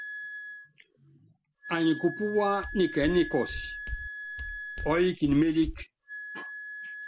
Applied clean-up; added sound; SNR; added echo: none; Wind instrument, woodwind instrument + Walk, footsteps; 10 dB; none.